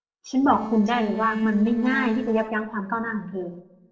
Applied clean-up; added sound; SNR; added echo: neural separator model SepFormer DNS4.